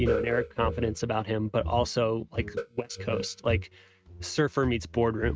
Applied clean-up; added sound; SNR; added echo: neural mask model RNNoise.